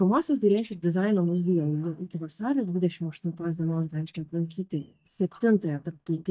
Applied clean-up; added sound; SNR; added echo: neural mask model DeepFilterNet 3.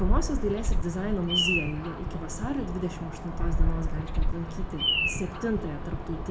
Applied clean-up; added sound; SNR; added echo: none; Bird vocalization, bird call, bird song; -4 dB; reverberation time 0.4 s.